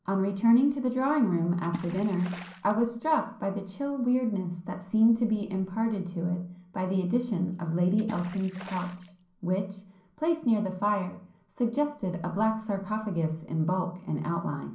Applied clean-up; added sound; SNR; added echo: none; Water / Splash, splatter; 17 dB; reverberation time 0.6 s.